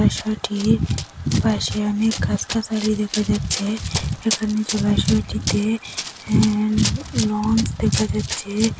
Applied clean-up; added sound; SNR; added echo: none; Run; 11 dB; none.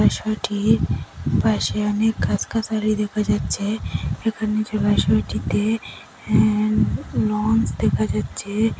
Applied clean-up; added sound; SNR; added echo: none; none; none; none.